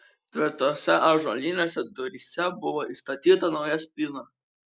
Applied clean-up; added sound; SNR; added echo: none; none; none; none.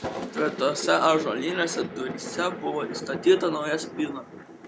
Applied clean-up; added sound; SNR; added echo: none; Thunder; 9 dB; none.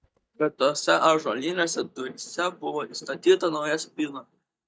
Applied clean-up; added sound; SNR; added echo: neural mask model DeepFilterNet 3.